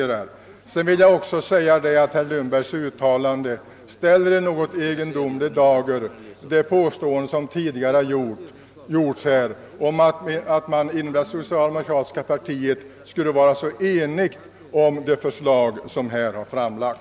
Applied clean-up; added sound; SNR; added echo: none; none; none; none.